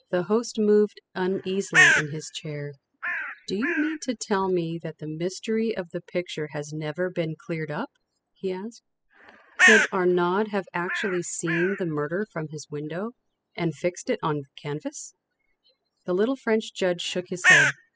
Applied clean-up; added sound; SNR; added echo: classical method spectral subtraction.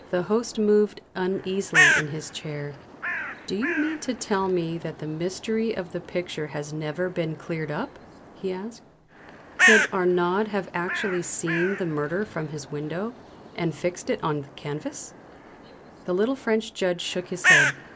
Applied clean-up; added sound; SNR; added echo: none; Bird; 2 dB; none.